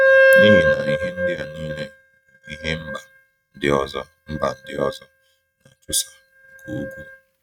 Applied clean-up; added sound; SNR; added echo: neural mask model RNNoise.